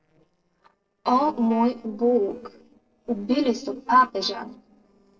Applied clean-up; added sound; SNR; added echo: neural separator model SepFormer DNS4.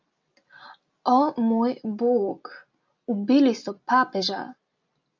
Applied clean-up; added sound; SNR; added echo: none; none; none; none.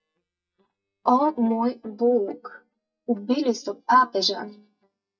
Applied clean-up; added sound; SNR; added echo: neural mask model DeepFilterNet 3.